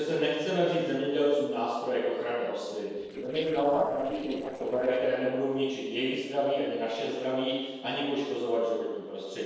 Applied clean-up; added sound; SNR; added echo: neural separator model SepFormer DNS4.